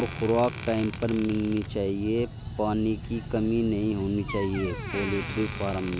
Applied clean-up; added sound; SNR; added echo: none; Door; 15 dB; none.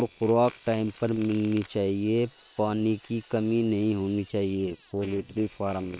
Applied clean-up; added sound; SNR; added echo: neural separator model SepFormer WHAM!.